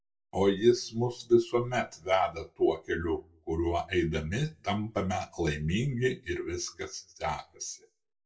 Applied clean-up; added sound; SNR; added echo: none; none; none; reverberation time 0.2 s.